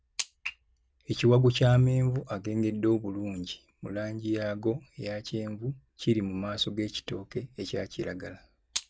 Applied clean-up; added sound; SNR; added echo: none; none; none; none.